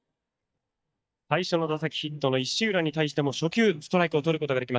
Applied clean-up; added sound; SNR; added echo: neural mask model DeepFilterNet 3.